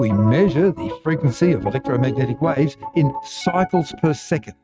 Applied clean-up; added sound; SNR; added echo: neural mask model RNNoise.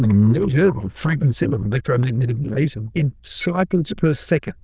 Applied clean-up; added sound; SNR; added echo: neural diffusion model UNIVERSE++.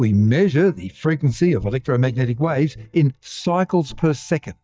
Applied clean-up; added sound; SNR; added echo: neural mask model DeepFilterNet 3.